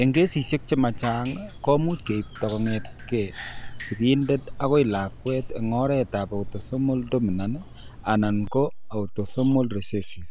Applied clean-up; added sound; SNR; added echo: none; Drip; 10 dB; none.